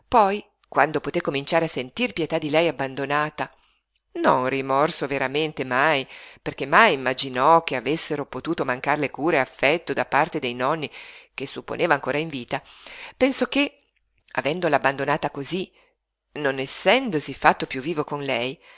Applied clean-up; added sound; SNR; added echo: none; none; none; none.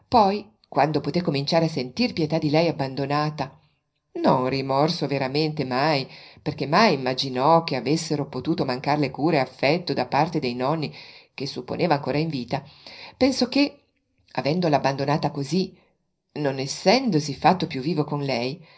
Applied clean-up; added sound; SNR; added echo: none; none; none; reverberation time 0.4 s.